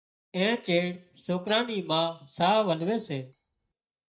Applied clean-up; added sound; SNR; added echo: neural mask model DeepFilterNet 3.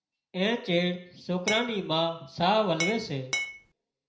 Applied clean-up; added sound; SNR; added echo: none; Glass; 4 dB; reverberation time 0.5 s.